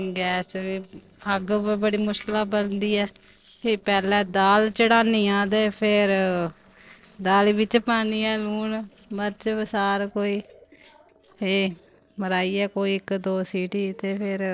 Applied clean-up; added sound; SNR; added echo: neural separator model SepFormer DNS4.